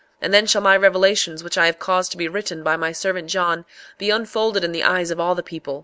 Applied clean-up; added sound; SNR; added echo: none; none; none; none.